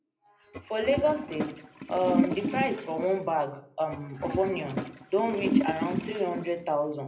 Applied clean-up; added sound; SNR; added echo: none; Toilet flush; 2 dB; reverberation time 0.4 s.